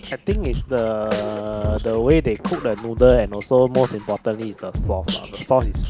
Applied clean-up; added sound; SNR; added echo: none; Drum kit; 6 dB; none.